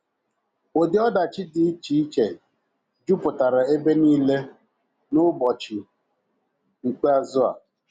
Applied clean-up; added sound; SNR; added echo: none; none; none; none.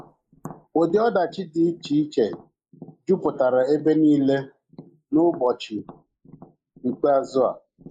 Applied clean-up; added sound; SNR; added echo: neural mask model Resemble Enhance denoiser.